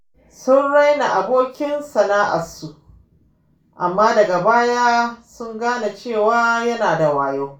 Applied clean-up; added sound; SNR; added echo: none; none; none; reverberation time 0.3 s.